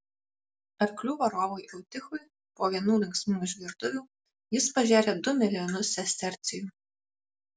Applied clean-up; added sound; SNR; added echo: none; none; none; none.